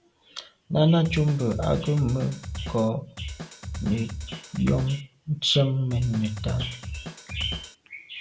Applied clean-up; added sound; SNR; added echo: none; Drum kit; 9 dB; none.